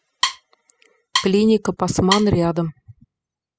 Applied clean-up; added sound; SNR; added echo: classical method spectral subtraction.